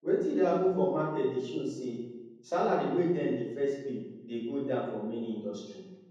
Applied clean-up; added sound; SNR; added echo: none; none; none; reverberation time 1.1 s.